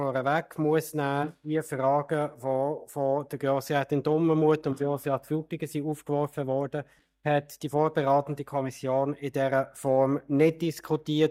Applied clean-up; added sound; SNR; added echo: neural mask model DeepFilterNet 3.